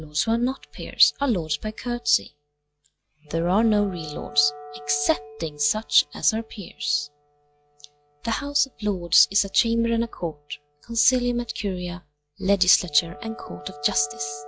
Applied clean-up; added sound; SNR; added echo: classical method log-MMSE.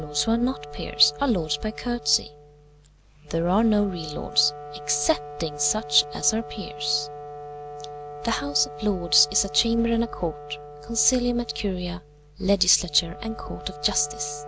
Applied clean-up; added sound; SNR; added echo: none; Wind instrument, woodwind instrument; 13 dB; none.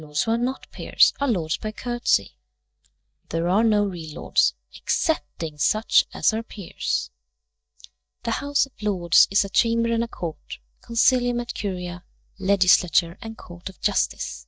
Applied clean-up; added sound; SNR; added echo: neural mask model DeepFilterNet 3.